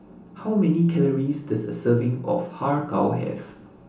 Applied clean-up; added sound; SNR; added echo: none; none; none; reverberation time 0.8 s.